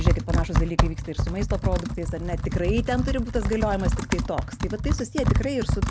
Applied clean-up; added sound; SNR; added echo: none; Computer keyboard; -4 dB; none.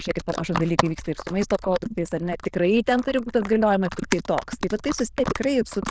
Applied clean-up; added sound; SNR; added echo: neural diffusion model UNIVERSE++.